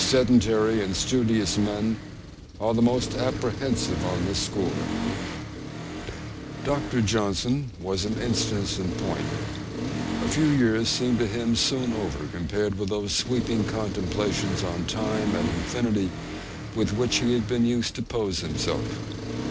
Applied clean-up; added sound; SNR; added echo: none; Accelerating, revving, vroom; 6 dB; none.